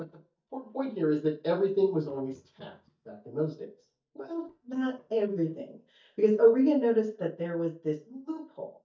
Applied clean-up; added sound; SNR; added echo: neural mask model DeepFilterNet 3.